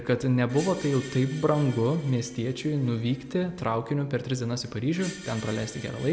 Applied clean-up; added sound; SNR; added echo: none; Screech; 20 dB; none.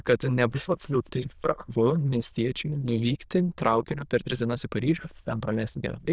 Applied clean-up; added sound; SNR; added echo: neural diffusion model UNIVERSE++.